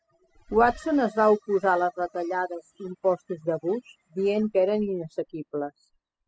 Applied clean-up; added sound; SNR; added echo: classical method spectral subtraction.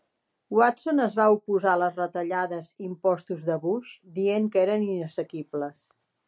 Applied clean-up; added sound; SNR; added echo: none; none; none; none.